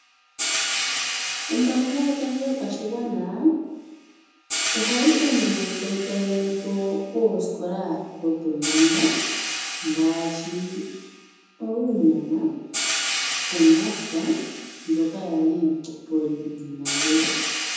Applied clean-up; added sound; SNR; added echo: none; Hi-hat; 5 dB; reverberation time 1.0 s.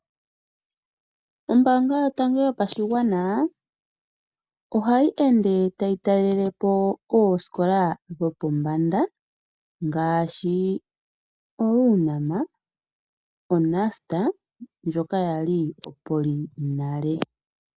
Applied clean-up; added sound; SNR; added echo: none; none; none; none.